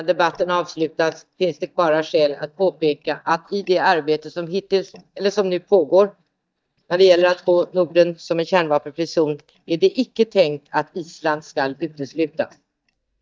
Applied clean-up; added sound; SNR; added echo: neural mask model DeepFilterNet 3.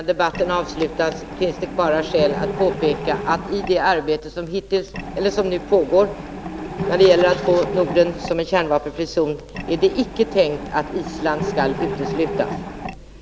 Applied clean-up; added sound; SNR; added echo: none; Mechanisms; 9 dB; none.